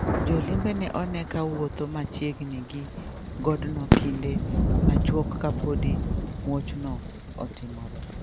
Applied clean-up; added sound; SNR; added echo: none; Fireworks + Thunder; -3 dB; none.